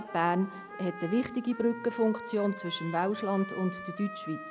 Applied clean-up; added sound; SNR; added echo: none; Trumpet; 12 dB; none.